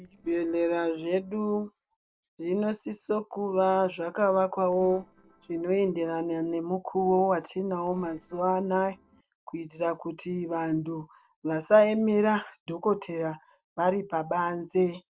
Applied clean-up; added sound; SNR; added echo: neural separator model SepFormer DNS4.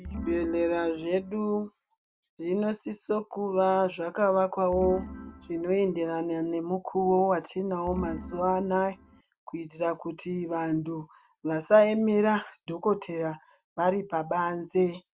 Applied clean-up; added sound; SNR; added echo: none; Organ; 12 dB; none.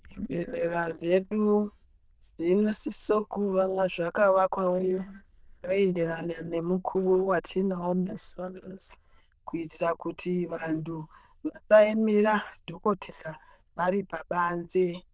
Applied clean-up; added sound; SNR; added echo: neural diffusion model UNIVERSE++.